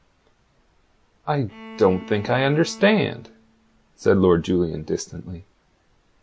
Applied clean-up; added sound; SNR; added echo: none; Bowed string instrument; 18 dB; none.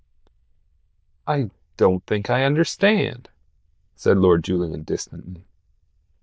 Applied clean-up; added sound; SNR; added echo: neural diffusion model UNIVERSE++.